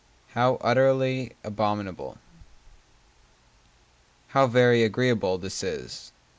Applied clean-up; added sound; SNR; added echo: none; none; none; none.